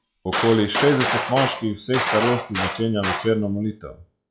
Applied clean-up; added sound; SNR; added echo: classical method log-MMSE.